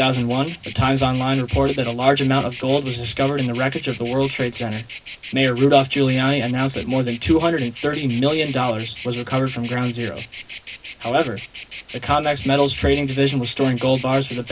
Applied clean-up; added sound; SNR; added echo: none; Insect; 16 dB; reverberation time 0.4 s.